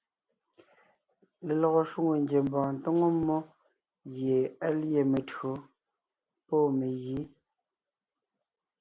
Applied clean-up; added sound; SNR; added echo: none; none; none; none.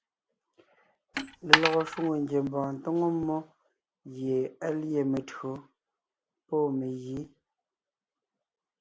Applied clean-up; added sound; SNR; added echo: none; Coin (dropping); -5 dB; none.